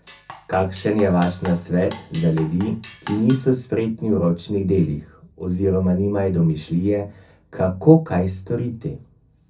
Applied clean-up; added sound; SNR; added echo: none; Drum kit; 19 dB; reverberation time 0.3 s.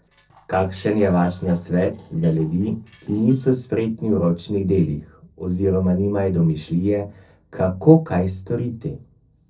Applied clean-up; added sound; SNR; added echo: neural separator model SepFormer DNS4.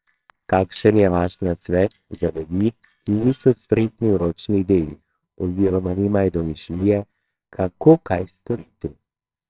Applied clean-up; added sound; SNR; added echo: neural separator model SepFormer WHAMR!.